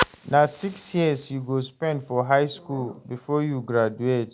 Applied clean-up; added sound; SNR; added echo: none; Fire; 13 dB; none.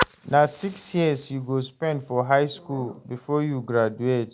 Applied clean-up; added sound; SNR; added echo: neural mask model Resemble Enhance denoiser.